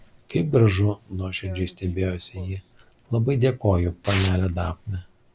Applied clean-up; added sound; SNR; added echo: none; Tearing; 16 dB; none.